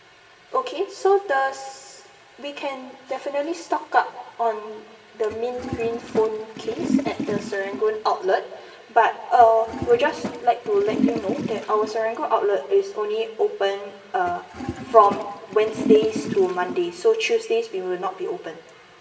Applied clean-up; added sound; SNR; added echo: none; Toilet flush; 7 dB; reverberation time 2.3 s.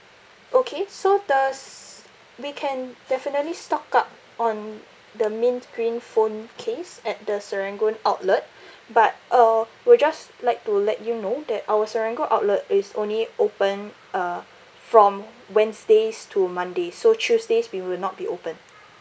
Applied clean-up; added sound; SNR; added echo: none; none; none; none.